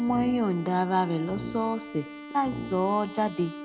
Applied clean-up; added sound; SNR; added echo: none; Bowed string instrument + Brass instrument; 11 dB; none.